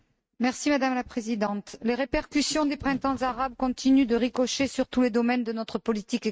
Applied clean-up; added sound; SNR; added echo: neural mask model RNNoise.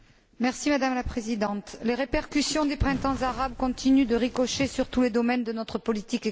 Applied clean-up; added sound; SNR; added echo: none; Crackle; 15 dB; none.